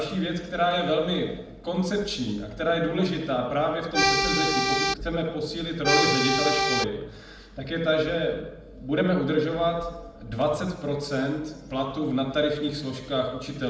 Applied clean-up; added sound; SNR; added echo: none; Accordion; -4 dB; reverberation time 0.7 s.